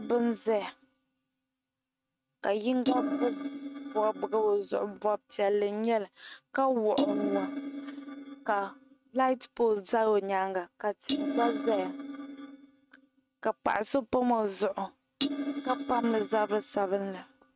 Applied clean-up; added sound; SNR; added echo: neural mask model RNNoise.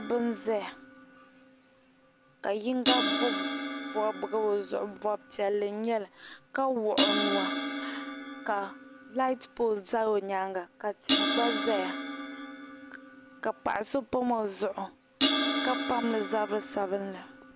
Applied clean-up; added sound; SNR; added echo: none; Crash cymbal; 2 dB; none.